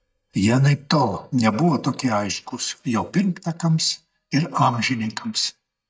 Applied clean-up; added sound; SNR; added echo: neural mask model DeepFilterNet 3.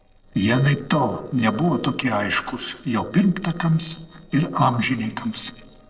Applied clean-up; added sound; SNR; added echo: neural separator model SepFormer DNS4.